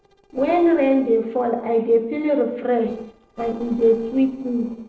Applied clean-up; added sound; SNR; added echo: neural separator model SepFormer DNS4.